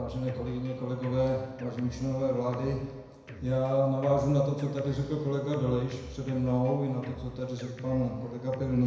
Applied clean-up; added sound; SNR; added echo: none; Drum kit; 17 dB; reverberation time 0.9 s.